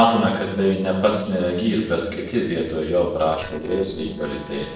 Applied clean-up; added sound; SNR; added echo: neural separator model SepFormer DNS4.